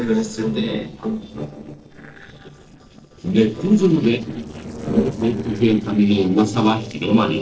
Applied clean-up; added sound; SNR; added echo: neural separator model SepFormer DNS4.